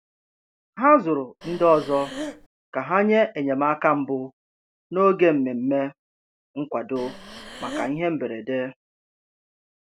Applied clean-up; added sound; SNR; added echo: none; Breathing; 12 dB; none.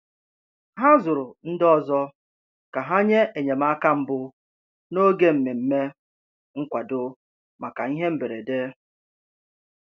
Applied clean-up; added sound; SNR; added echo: none; none; none; none.